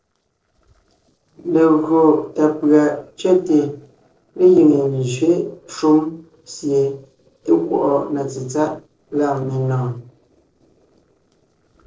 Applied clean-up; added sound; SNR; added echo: neural separator model SepFormer DNS4.